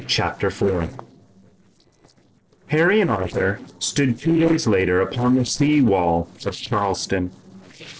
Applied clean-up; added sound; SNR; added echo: neural separator model SepFormer DNS4.